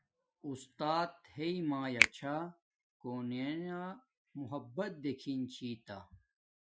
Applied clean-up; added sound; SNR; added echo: classical method Wiener filter.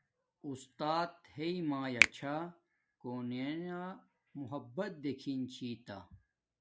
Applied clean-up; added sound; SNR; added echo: none; Finger snapping; -3 dB; none.